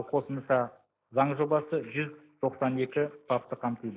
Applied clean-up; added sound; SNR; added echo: neural mask model Resemble Enhance denoiser.